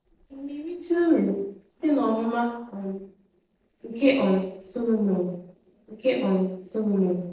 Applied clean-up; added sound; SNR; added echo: neural separator model SepFormer DNS4.